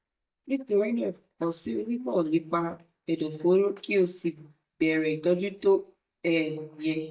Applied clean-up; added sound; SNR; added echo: neural mask model DeepFilterNet 3.